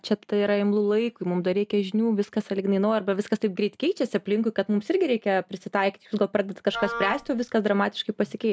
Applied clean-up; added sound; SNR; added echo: none; Wind instrument, woodwind instrument; 9 dB; none.